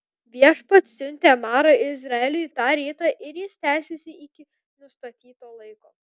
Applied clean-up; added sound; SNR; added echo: none; none; none; none.